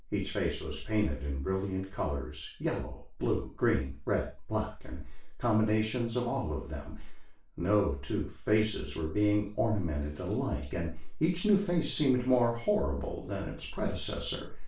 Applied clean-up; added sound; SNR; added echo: none; none; none; reverberation time 0.3 s.